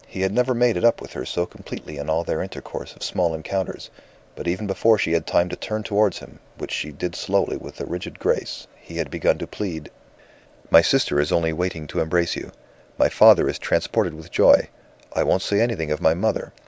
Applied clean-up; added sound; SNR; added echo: none; none; none; none.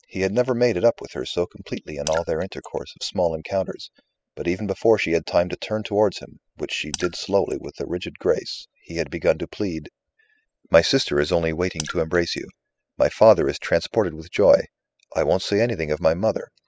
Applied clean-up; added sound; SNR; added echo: classical method spectral subtraction.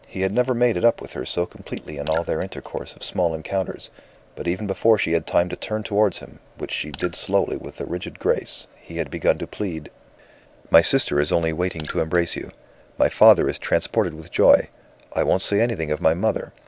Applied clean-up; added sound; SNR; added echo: none; Raindrop / Splash, splatter; 16 dB; none.